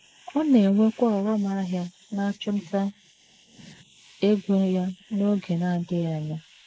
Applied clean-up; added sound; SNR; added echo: neural mask model Resemble Enhance denoiser.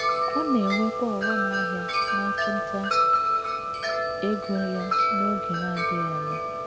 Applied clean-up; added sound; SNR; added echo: none; Wind chime; -4 dB; none.